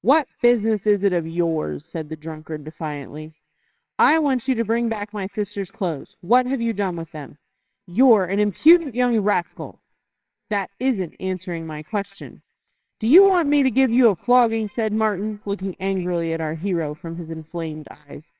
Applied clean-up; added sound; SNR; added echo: neural separator model SepFormer WHAMR!.